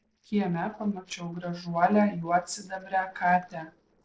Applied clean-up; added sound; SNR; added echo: neural separator model SepFormer DNS4.